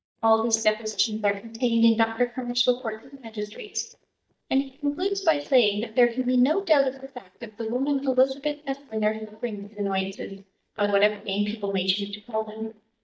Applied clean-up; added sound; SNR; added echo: neural mask model DeepFilterNet 3.